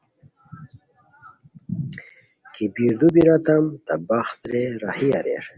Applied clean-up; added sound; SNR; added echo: none; none; none; none.